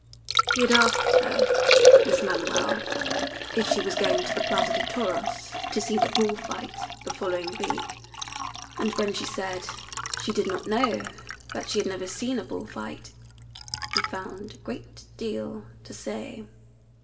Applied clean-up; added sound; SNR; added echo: none; Liquid; -4 dB; reverberation time 1.0 s.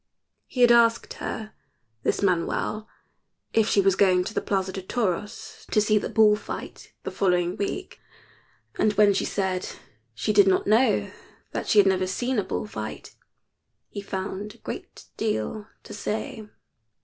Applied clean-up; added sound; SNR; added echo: none; none; none; none.